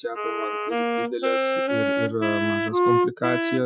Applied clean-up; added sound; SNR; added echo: classical method Wiener filter.